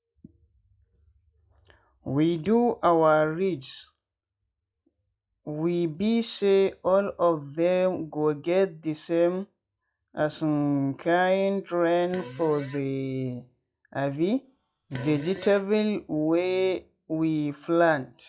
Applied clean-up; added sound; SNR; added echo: classical method log-MMSE.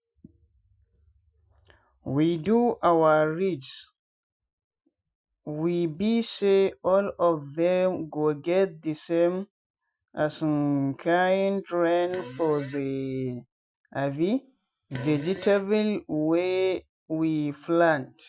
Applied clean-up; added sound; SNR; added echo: classical method Wiener filter.